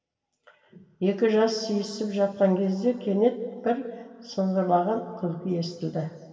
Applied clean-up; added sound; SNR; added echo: none; none; none; reverberation time 2.0 s.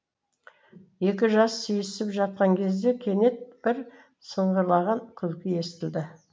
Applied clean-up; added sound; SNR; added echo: none; none; none; none.